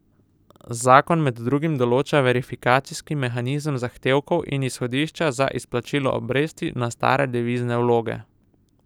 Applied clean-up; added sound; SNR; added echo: none; none; none; none.